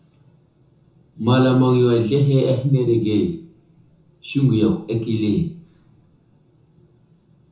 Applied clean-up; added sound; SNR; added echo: none; none; none; reverberation time 0.6 s.